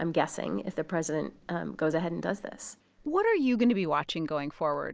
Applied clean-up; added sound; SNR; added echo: none; none; none; none.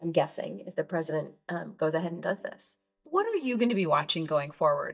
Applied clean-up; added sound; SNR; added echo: neural mask model DeepFilterNet 3.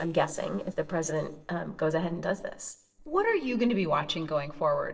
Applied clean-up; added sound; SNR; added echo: neural separator model SepFormer DNS4.